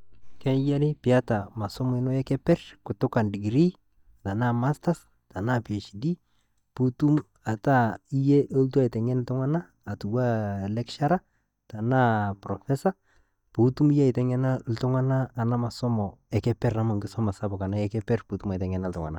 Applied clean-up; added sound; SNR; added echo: neural mask model DeepFilterNet 3.